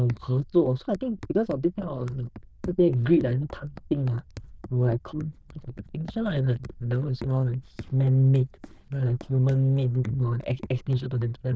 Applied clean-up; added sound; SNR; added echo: neural diffusion model UNIVERSE++.